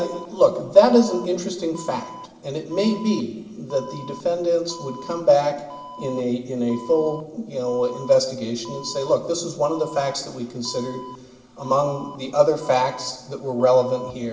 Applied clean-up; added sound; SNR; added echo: none; Alarm; 19 dB; reverberation time 0.7 s.